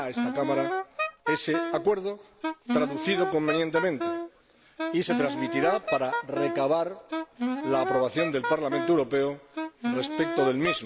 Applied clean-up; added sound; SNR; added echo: none; Wind instrument, woodwind instrument; 3 dB; none.